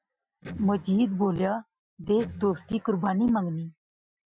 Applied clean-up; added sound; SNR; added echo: classical method Wiener filter.